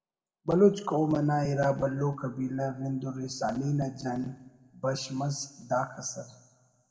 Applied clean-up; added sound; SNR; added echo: none; none; none; reverberation time 0.9 s.